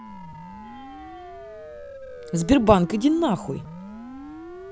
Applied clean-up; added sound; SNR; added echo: none; Siren; 14 dB; none.